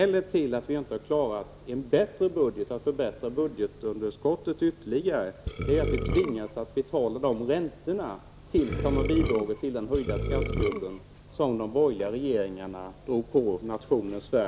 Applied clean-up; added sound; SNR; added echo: none; Burping, eructation; 2 dB; none.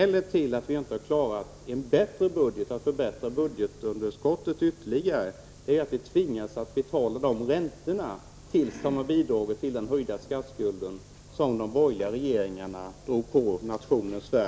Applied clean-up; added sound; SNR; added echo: none; none; none; none.